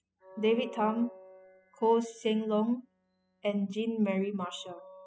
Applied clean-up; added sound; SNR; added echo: classical method spectral subtraction.